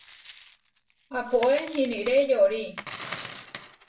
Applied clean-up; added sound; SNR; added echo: none; Coin (dropping); 15 dB; reverberation time 0.2 s.